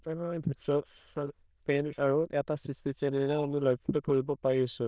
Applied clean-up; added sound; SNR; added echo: neural diffusion model UNIVERSE++.